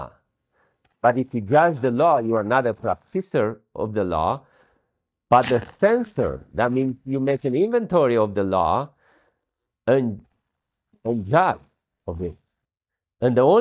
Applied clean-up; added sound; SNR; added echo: neural mask model DeepFilterNet 3.